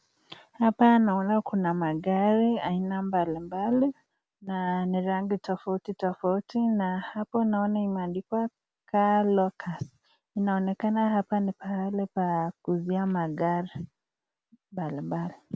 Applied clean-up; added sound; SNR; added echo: none; none; none; none.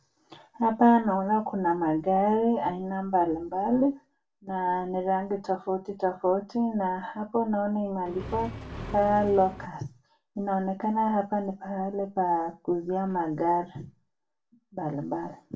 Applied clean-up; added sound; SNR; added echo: none; Accelerating, revving, vroom; 10 dB; reverberation time 0.2 s.